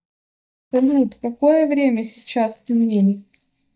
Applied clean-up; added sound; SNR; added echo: neural mask model DeepFilterNet 3.